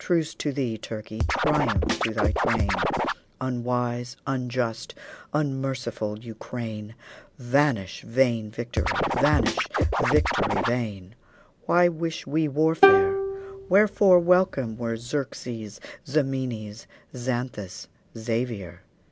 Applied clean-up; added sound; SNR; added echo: none; Plucked string instrument + Scratching (performance technique); -2 dB; none.